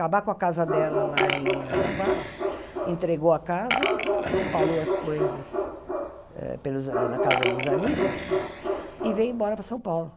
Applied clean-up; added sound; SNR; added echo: none; Burping, eructation + Bark; -1 dB; none.